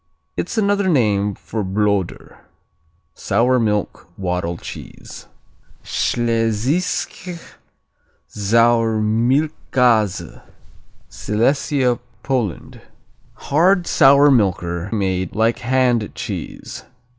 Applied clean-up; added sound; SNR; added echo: none; Wind; 17 dB; none.